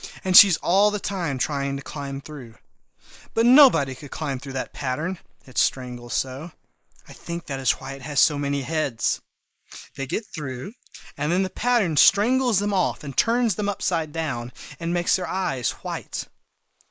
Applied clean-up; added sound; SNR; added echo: neural mask model Resemble Enhance denoiser.